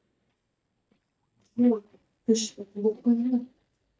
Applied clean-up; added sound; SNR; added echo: neural mask model DeepFilterNet 3.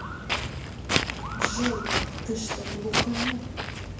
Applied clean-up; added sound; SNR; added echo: none; Walk, footsteps; -5 dB; reverberation time 0.7 s.